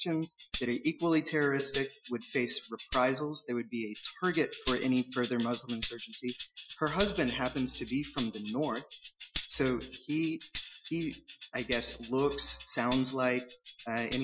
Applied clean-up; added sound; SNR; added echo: classical method Wiener filter.